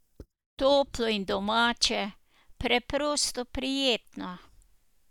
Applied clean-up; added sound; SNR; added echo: neural mask model DeepFilterNet 3.